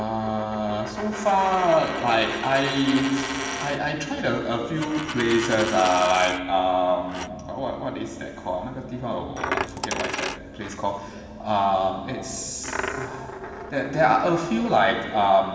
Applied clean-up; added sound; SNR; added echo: none; Coin (dropping); 10 dB; reverberation time 1.7 s.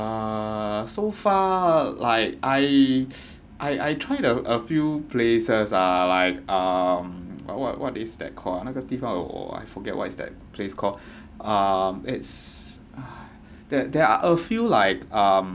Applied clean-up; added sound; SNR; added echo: none; none; none; none.